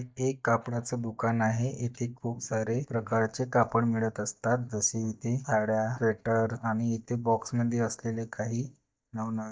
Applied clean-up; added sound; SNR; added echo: neural mask model DeepFilterNet 3.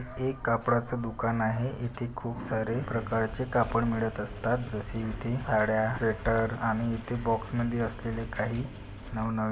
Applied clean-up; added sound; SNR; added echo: none; Engine; 13 dB; reverberation time 1.1 s.